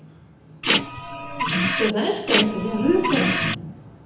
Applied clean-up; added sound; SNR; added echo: none; Printer; -2 dB; reverberation time 0.9 s.